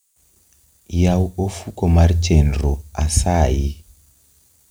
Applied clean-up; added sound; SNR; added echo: none; none; none; none.